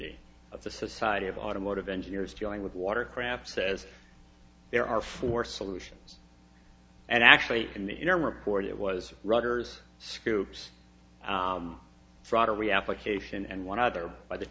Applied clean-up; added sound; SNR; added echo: none; none; none; none.